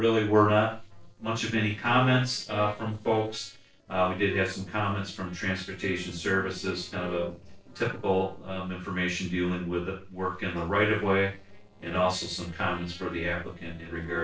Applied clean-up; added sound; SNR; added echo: neural separator model SepFormer DNS4.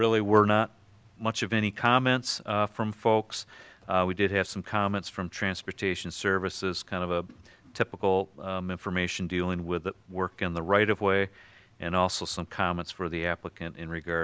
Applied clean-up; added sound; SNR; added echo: none; none; none; none.